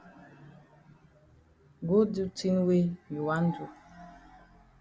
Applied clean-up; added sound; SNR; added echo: none; none; none; none.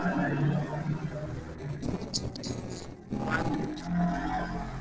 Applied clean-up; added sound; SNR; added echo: neural separator model SepFormer DNS4.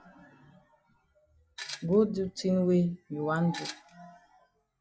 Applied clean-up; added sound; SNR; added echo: classical method log-MMSE.